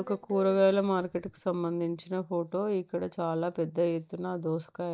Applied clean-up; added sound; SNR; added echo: neural mask model DeepFilterNet 3.